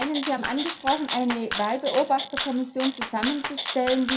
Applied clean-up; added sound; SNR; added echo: none; Rattle (instrument); 4 dB; reverberation time 0.3 s.